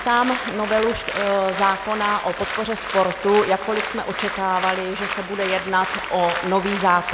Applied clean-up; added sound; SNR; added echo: none; Applause; 6 dB; none.